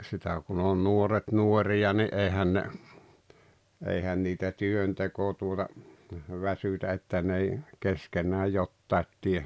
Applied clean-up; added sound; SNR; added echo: none; none; none; none.